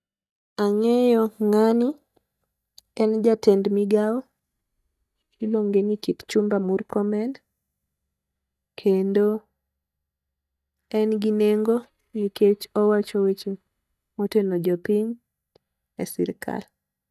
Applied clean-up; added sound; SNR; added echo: neural mask model DeepFilterNet 3.